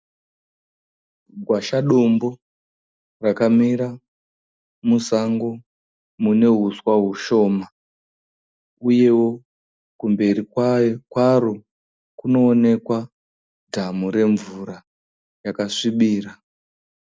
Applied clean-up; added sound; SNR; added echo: none; none; none; none.